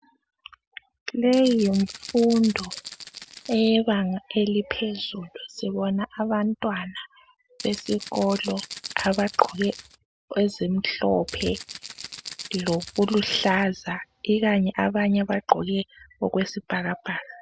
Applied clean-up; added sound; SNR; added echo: none; Rattle (instrument); 14 dB; none.